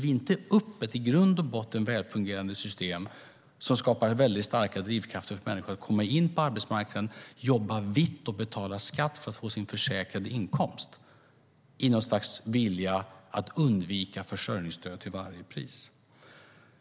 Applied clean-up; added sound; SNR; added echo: none; none; none; none.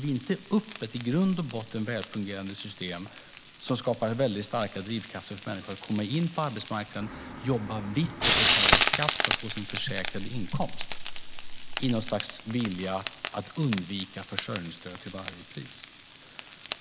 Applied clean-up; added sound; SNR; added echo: none; Frying (food); 1 dB; none.